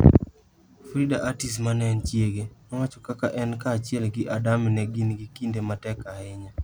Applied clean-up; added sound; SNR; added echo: none; none; none; none.